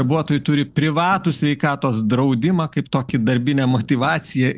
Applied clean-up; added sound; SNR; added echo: neural separator model SepFormer DNS4.